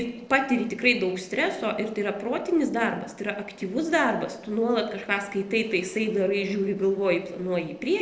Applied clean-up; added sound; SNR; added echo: neural separator model SepFormer DNS4.